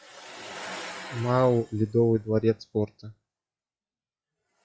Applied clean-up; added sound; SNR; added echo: classical method log-MMSE.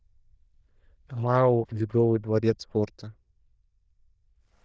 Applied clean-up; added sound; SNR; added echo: neural diffusion model UNIVERSE++.